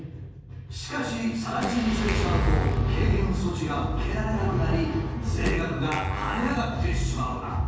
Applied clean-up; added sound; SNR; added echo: none; Fart; 12 dB; reverberation time 1.3 s.